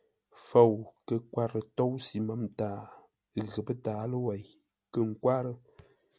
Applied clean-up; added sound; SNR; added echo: none; none; none; none.